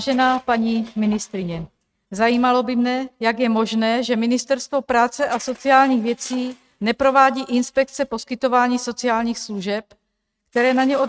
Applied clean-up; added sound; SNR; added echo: neural mask model RNNoise.